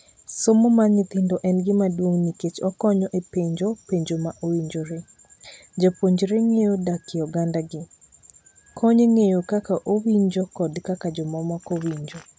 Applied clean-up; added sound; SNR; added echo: none; none; none; none.